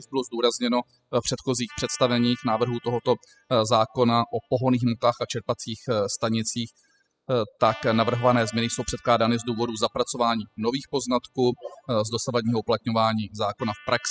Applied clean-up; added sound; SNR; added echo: classical method spectral subtraction.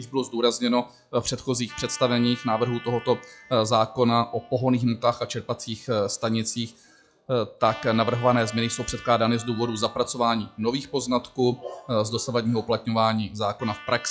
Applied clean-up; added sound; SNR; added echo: classical method log-MMSE.